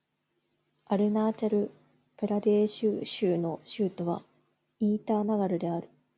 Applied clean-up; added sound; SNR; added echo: none; none; none; none.